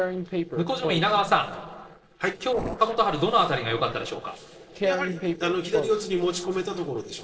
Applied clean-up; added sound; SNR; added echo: neural separator model SepFormer DNS4.